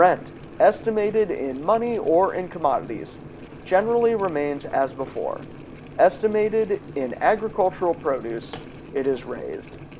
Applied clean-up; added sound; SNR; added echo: none; Boiling; 16 dB; none.